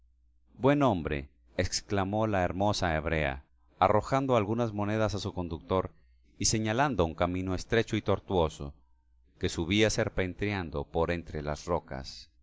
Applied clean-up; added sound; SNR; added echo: none; none; none; none.